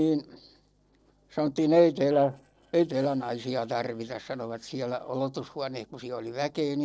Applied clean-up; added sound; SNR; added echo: neural separator model SepFormer DNS4.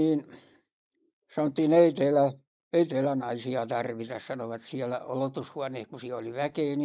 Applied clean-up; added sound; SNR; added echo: neural mask model Resemble Enhance denoiser.